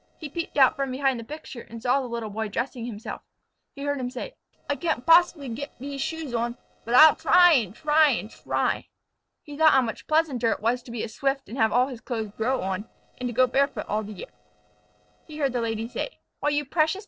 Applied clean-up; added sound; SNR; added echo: neural separator model SepFormer DNS4.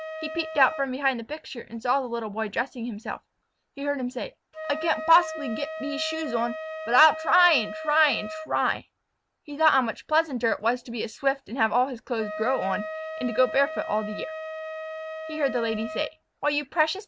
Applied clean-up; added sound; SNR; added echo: none; Wind instrument, woodwind instrument; 11 dB; none.